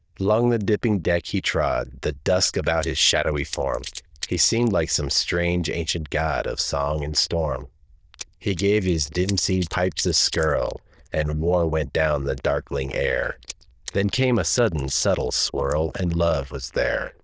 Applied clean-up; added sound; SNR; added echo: neural diffusion model UNIVERSE++.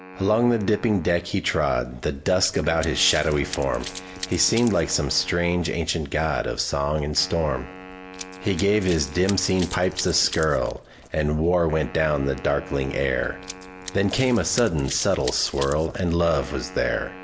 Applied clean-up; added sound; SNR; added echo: none; Run + Wind instrument, woodwind instrument; 16 dB; none.